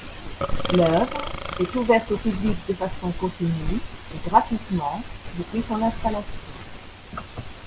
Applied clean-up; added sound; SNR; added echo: none; Burping, eructation; 8 dB; none.